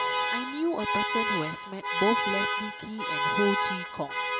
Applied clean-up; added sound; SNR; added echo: none; Alarm; -2 dB; none.